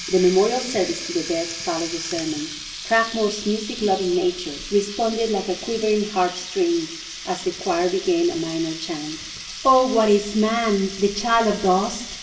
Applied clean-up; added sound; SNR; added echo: none; Water tap, faucet; 11 dB; reverberation time 0.7 s.